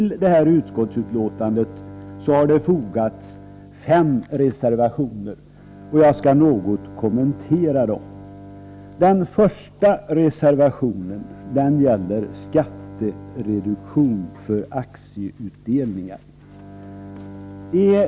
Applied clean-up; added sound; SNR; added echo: none; Bowed string instrument; 19 dB; none.